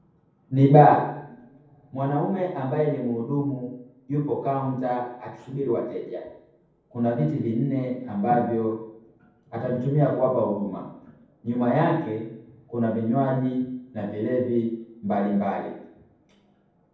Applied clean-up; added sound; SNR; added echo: none; none; none; reverberation time 0.9 s.